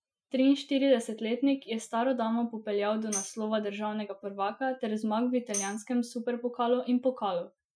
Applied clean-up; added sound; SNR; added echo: classical method Wiener filter.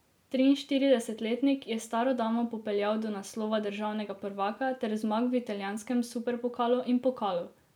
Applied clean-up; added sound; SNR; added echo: none; none; none; none.